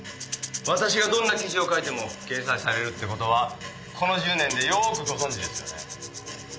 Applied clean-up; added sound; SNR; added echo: none; Rattle / Rattle (instrument); 10 dB; none.